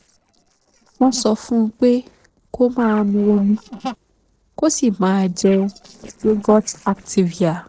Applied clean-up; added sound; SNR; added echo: neural separator model SepFormer DNS4.